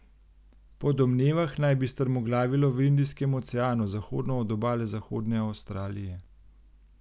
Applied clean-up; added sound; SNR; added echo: none; none; none; none.